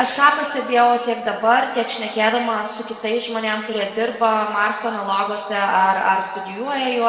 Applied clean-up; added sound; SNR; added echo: none; none; none; reverberation time 1.9 s.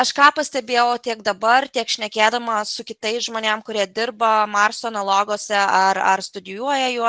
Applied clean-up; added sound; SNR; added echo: none; none; none; none.